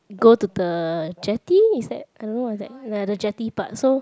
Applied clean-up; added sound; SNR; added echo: none; none; none; none.